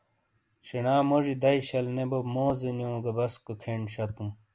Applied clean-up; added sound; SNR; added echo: none; none; none; none.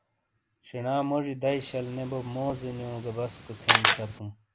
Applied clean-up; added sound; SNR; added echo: none; Camera; -3 dB; none.